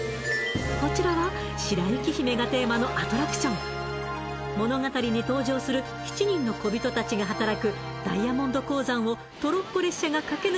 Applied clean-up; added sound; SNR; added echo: none; none; none; none.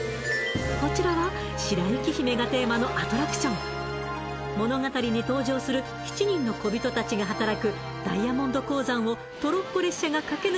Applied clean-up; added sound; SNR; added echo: none; Wind instrument, woodwind instrument; 17 dB; none.